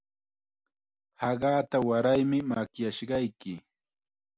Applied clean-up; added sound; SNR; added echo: none; none; none; none.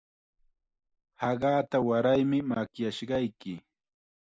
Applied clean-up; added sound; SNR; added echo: neural mask model Resemble Enhance denoiser.